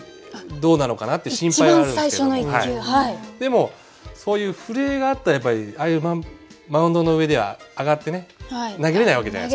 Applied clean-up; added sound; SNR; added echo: none; none; none; none.